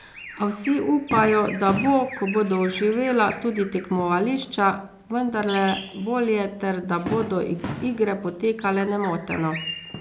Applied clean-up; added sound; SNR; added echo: none; Bird vocalization, bird call, bird song + Fireworks; 12 dB; none.